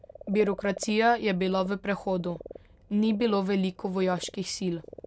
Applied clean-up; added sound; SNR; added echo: none; Frog; 18 dB; none.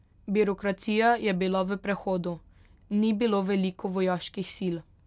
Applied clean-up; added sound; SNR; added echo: none; none; none; none.